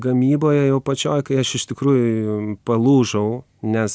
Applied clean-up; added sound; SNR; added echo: none; none; none; none.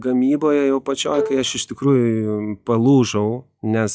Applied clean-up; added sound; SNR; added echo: classical method log-MMSE.